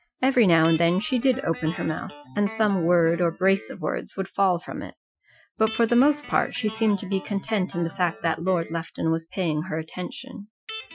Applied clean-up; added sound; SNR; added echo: classical method Wiener filter.